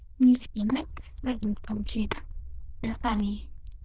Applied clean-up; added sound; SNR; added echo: neural diffusion model UNIVERSE++.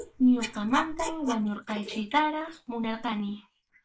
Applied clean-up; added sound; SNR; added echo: neural mask model Resemble Enhance denoiser.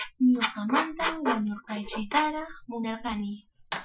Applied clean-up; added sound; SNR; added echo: classical method Wiener filter.